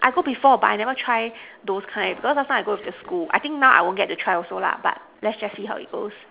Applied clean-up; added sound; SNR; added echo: none; none; none; none.